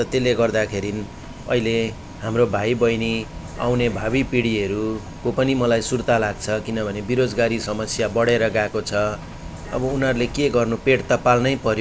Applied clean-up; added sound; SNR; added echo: none; Bus; 14 dB; none.